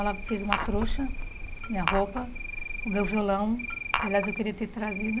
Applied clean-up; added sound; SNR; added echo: none; Glass + Cricket; 2 dB; none.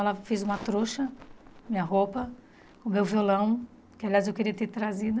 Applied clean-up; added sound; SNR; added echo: none; none; none; none.